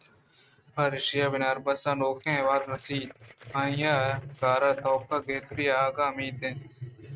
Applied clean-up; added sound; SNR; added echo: neural mask model RNNoise.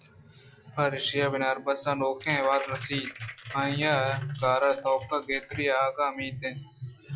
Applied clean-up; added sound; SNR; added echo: classical method log-MMSE.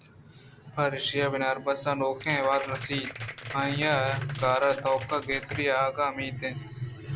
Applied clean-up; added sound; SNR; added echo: none; Applause; 12 dB; none.